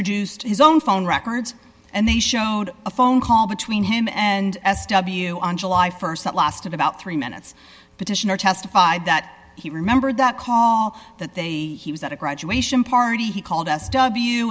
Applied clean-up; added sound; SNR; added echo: none; none; none; none.